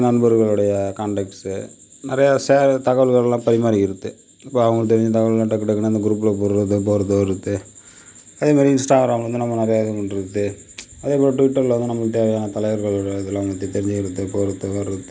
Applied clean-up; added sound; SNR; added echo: none; none; none; none.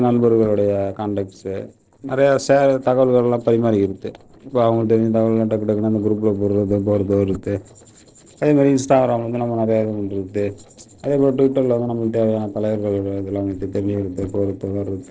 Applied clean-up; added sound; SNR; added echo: neural separator model SepFormer DNS4.